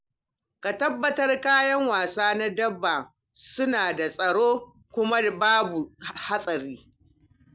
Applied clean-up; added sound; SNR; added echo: none; none; none; none.